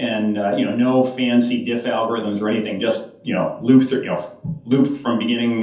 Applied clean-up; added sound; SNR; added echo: none; none; none; reverberation time 0.5 s.